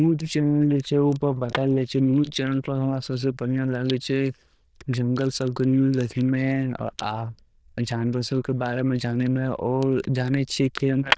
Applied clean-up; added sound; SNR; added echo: neural diffusion model UNIVERSE++.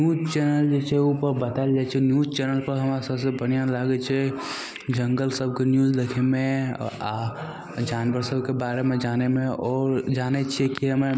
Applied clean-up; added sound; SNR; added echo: none; none; none; none.